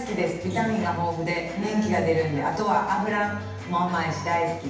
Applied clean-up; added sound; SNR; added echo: none; none; none; reverberation time 0.9 s.